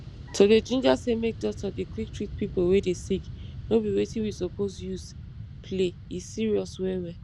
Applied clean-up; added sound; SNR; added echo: none; Fixed-wing aircraft, airplane; 13 dB; none.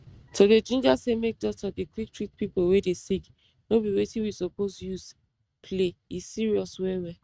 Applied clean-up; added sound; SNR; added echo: neural mask model RNNoise.